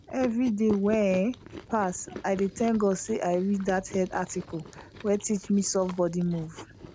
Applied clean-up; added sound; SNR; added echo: none; Chewing, mastication; 16 dB; none.